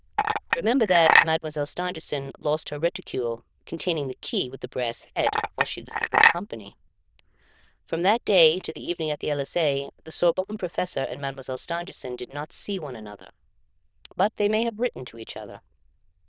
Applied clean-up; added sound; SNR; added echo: neural diffusion model UNIVERSE++.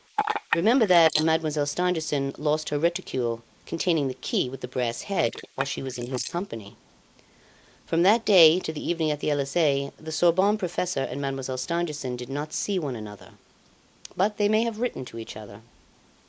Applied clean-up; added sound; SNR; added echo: neural mask model Resemble Enhance denoiser.